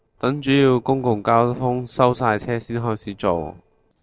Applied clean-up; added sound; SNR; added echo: neural separator model SepFormer DNS4.